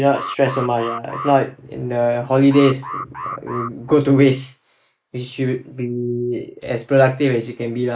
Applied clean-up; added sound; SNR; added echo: neural mask model Resemble Enhance denoiser.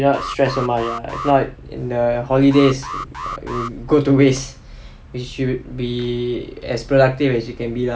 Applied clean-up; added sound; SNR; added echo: none; Alarm; 11 dB; none.